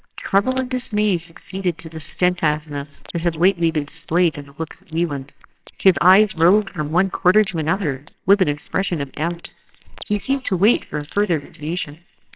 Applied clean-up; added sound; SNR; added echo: neural separator model SepFormer WHAMR!.